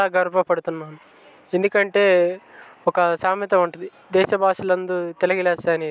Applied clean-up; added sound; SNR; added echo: none; none; none; none.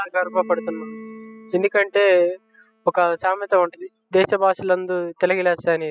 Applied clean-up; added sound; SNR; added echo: classical method spectral subtraction.